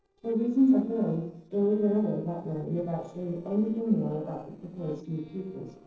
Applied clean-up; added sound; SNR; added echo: neural separator model SepFormer DNS4.